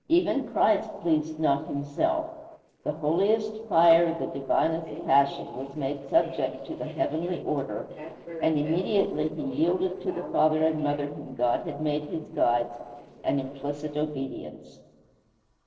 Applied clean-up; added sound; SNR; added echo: neural separator model SepFormer DNS4.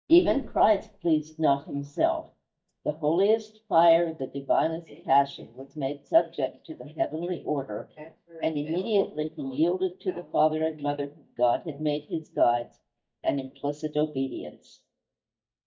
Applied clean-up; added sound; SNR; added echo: neural mask model DeepFilterNet 3.